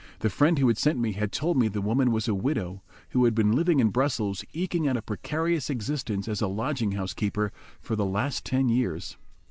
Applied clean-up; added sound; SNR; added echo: none; none; none; none.